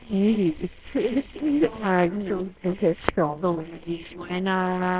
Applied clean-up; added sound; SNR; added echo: neural separator model SepFormer WHAMR!.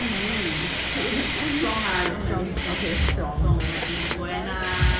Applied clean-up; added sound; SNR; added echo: none; Hiss; 4 dB; reverberation time 0.4 s.